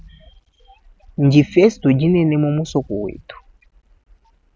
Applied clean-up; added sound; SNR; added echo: none; none; none; none.